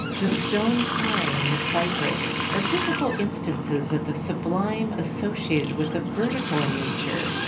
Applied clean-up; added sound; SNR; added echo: none; Water tap, faucet; 0 dB; reverberation time 0.3 s.